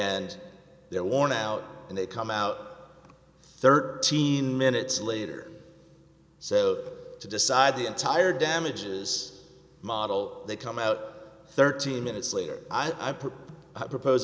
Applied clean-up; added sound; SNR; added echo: none; none; none; none.